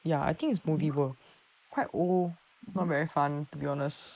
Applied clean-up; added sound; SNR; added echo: neural mask model Resemble Enhance denoiser.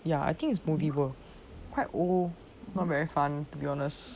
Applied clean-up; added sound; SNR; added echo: none; Gurgling / Liquid; 12 dB; none.